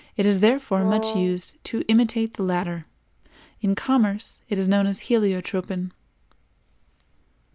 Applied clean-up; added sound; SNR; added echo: none; Brass instrument; 6 dB; none.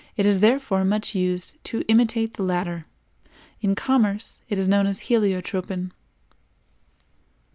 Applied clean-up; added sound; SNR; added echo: none; none; none; none.